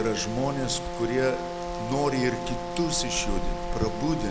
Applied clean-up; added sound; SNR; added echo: none; Brass instrument + Rain; 3 dB; none.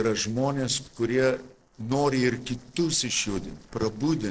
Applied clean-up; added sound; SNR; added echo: neural separator model SepFormer DNS4.